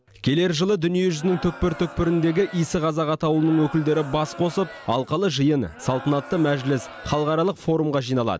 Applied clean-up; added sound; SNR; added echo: none; Crowd; 17 dB; none.